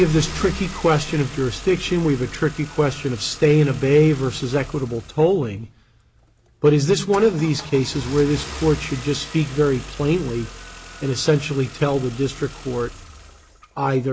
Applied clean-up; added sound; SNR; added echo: none; Engine starting / Car; 16 dB; none.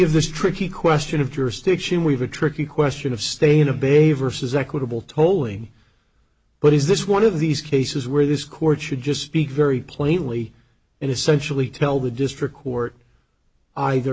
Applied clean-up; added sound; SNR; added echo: none; none; none; none.